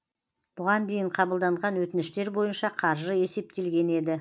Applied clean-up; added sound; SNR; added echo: none; none; none; none.